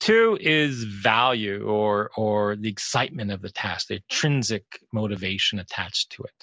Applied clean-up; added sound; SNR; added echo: none; none; none; none.